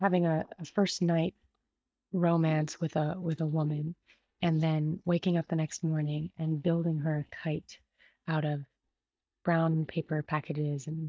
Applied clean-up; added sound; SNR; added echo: neural mask model DeepFilterNet 3.